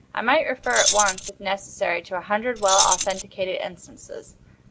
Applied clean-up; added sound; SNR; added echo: none; Keys jangling; -1 dB; none.